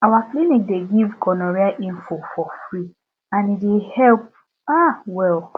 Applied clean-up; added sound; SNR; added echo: none; none; none; none.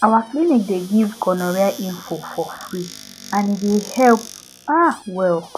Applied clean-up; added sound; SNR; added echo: none; Squeak / Cupboard open or close; 20 dB; none.